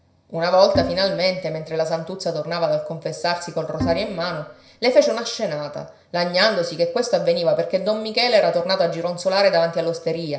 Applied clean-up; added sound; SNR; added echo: none; Bowed string instrument; 10 dB; reverberation time 0.5 s.